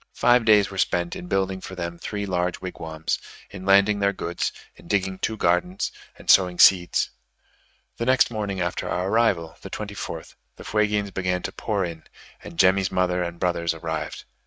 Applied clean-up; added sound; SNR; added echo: neural mask model RNNoise.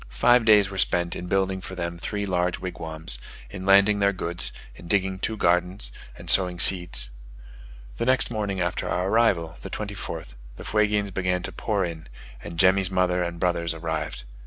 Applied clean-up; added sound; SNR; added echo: none; none; none; none.